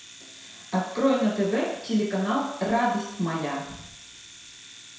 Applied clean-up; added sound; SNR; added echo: none; Domestic sounds, home sounds; 18 dB; reverberation time 0.7 s.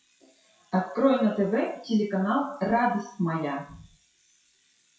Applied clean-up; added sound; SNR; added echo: classical method WPE with log-MMSE.